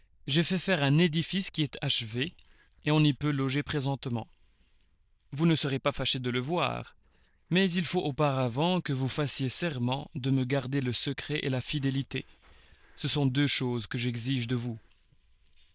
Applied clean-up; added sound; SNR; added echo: neural diffusion model UNIVERSE++.